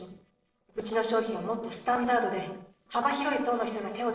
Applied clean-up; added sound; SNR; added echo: neural separator model SepFormer DNS4.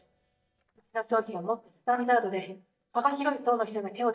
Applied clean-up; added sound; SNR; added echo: neural mask model DeepFilterNet 3.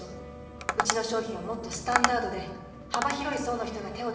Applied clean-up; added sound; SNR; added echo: none; Tap; 1 dB; reverberation time 1.2 s.